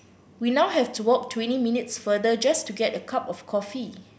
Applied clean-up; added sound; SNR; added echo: none; none; none; none.